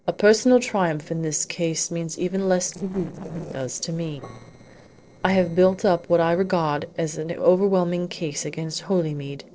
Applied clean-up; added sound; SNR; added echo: neural separator model SepFormer DNS4.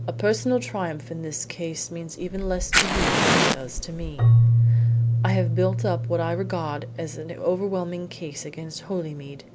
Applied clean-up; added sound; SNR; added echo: none; Keyboard (musical) + Fire; -4 dB; none.